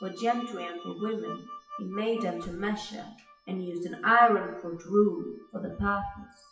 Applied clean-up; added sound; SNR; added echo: classical method WPE with log-MMSE.